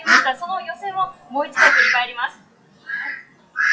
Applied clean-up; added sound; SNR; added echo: classical method WPE with log-MMSE.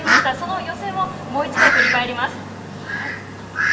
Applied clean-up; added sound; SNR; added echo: none; Fowl; -4 dB; reverberation time 0.9 s.